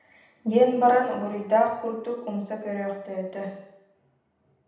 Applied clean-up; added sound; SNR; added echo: none; none; none; reverberation time 0.8 s.